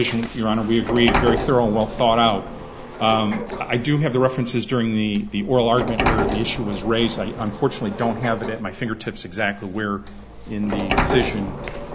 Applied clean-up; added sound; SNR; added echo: none; Sliding door; 6 dB; none.